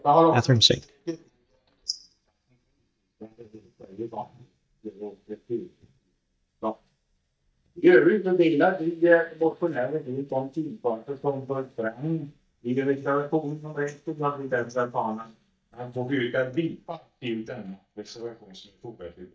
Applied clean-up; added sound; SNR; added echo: neural mask model DeepFilterNet 3.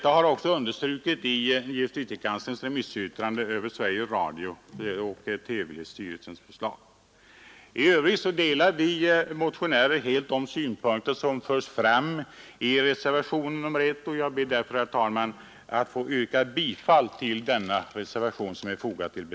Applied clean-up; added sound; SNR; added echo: none; none; none; none.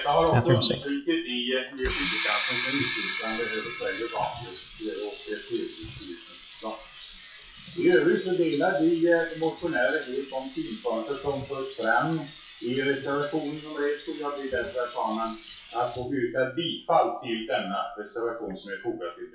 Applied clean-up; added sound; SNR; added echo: classical method WPE with log-MMSE.